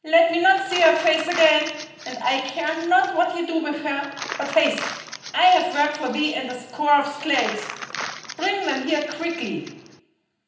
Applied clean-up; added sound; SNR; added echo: none; Crumpling, crinkling; 13 dB; reverberation time 0.9 s.